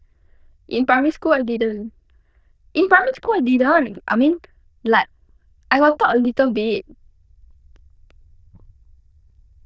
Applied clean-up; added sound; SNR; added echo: neural diffusion model UNIVERSE++.